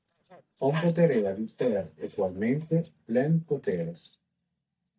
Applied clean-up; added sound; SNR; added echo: neural mask model DeepFilterNet 3.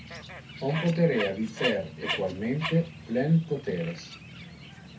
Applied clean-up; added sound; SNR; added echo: none; Bird; 9 dB; reverberation time 0.3 s.